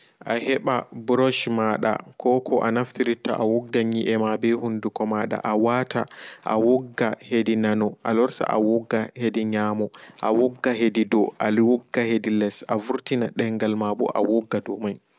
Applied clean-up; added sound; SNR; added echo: none; none; none; none.